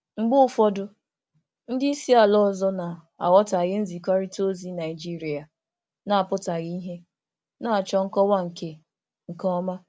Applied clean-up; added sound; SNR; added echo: none; none; none; none.